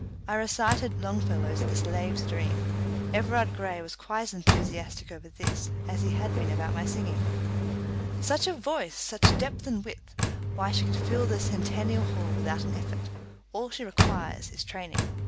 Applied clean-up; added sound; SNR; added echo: none; Engine; -5 dB; none.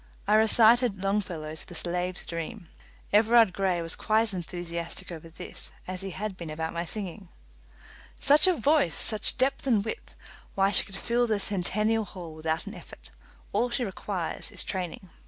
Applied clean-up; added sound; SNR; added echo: none; none; none; none.